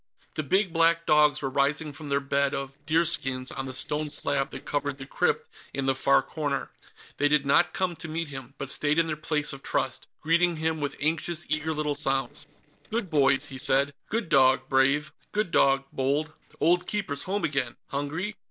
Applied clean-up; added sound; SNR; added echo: neural separator model SepFormer DNS4.